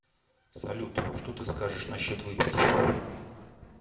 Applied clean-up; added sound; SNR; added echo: none; none; none; reverberation time 1.8 s.